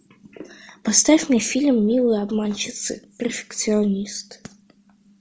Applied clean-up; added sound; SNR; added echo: none; none; none; none.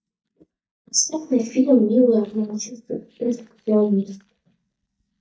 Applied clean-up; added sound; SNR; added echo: neural mask model DeepFilterNet 3.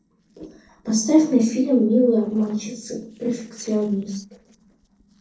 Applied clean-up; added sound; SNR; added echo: neural separator model SepFormer DNS4.